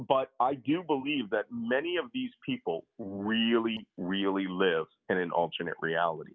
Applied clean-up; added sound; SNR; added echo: none; none; none; none.